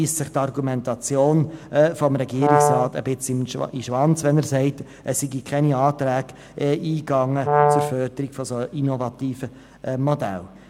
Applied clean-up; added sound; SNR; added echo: none; Brass instrument; -1 dB; none.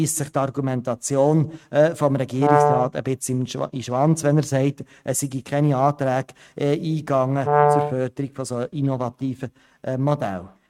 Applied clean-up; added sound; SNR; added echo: neural mask model RNNoise.